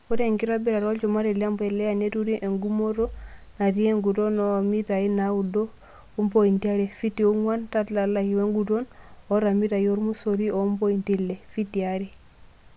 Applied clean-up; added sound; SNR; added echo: none; none; none; none.